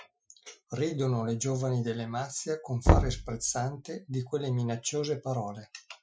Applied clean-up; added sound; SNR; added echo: classical method Wiener filter.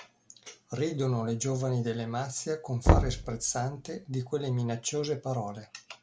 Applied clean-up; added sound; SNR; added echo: none; Knock; -2 dB; none.